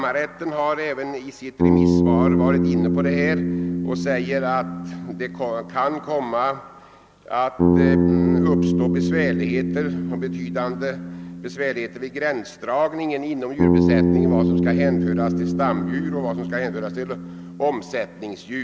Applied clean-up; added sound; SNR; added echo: none; Bass guitar; -4 dB; none.